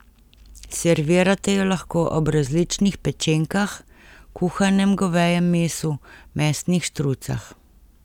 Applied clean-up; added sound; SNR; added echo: none; none; none; none.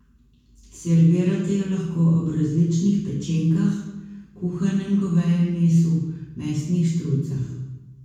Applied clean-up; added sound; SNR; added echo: none; none; none; reverberation time 1.1 s.